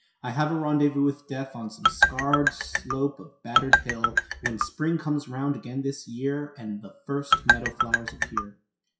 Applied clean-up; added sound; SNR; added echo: classical method WPE with log-MMSE.